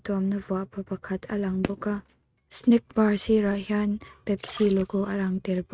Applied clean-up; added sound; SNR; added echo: neural mask model RNNoise.